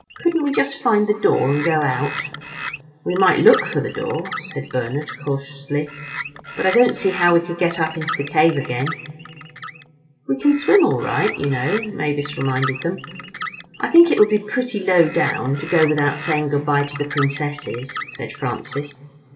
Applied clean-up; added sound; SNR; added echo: none; Bird; 12 dB; reverberation time 2.4 s.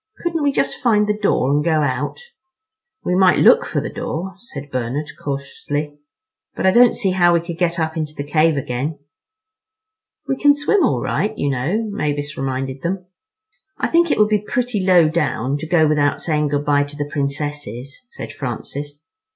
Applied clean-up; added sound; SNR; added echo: none; none; none; none.